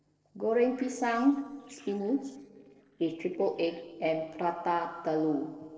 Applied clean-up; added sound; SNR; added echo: neural separator model SepFormer DNS4.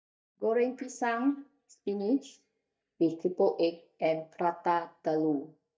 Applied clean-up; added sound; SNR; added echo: neural mask model DeepFilterNet 3.